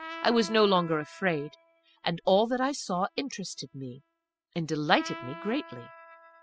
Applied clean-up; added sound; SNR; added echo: classical method spectral subtraction.